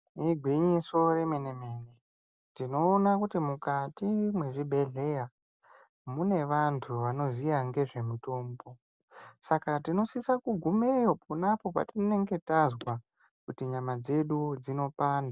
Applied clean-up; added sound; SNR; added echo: none; none; none; none.